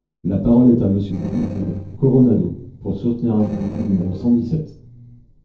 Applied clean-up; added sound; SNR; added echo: neural separator model SepFormer DNS4.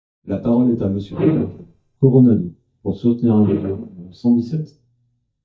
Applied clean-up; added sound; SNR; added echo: neural mask model DeepFilterNet 3.